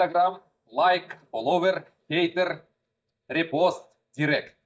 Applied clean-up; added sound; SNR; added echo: neural mask model DeepFilterNet 3.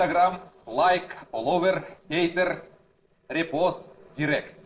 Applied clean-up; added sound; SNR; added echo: neural separator model SepFormer DNS4.